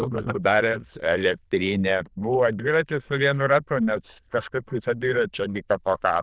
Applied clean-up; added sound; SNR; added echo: neural diffusion model UNIVERSE++.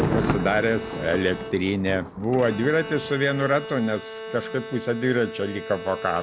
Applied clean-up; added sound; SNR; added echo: none; Bowed string instrument + Thunder; 7 dB; none.